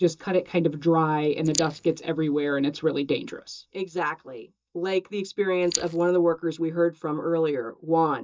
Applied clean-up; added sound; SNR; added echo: neural mask model DeepFilterNet 3.